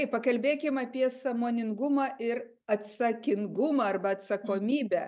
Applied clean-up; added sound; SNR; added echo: none; none; none; none.